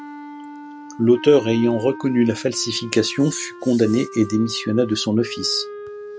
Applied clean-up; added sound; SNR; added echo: none; Wind instrument, woodwind instrument; 15 dB; none.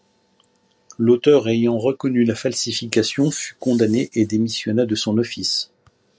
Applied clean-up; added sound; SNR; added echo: none; none; none; none.